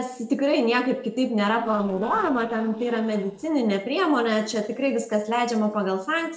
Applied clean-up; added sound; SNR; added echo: neural separator model SepFormer DNS4.